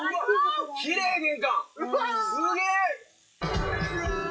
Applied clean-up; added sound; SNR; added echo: classical method WPE with log-MMSE.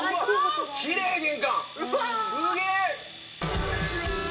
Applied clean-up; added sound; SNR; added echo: none; Domestic sounds, home sounds; 14 dB; reverberation time 0.8 s.